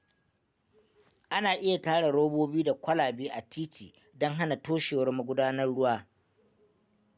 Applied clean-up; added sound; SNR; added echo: none; none; none; none.